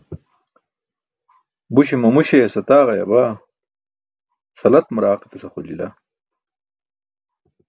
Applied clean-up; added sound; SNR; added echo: none; none; none; none.